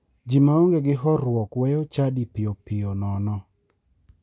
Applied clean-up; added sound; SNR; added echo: none; none; none; none.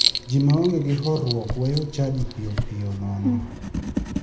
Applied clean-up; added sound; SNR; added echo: none; Writing; 4 dB; reverberation time 0.7 s.